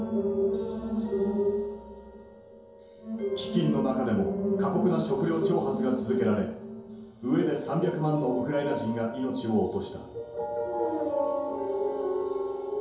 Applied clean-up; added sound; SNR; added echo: none; none; none; reverberation time 2.8 s.